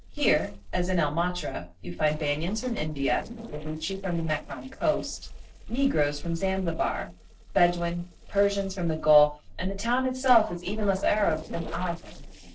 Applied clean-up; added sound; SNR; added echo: neural separator model SepFormer DNS4.